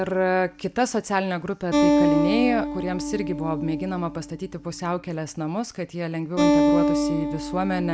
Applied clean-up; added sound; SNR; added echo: none; Acoustic guitar; -1 dB; none.